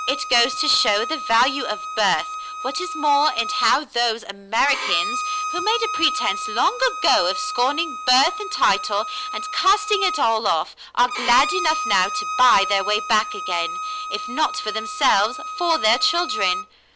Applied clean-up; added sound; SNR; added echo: none; Bowed string instrument; 7 dB; none.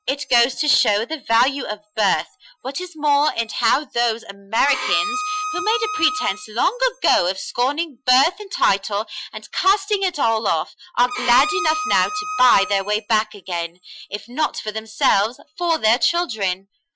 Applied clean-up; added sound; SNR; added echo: classical method Wiener filter.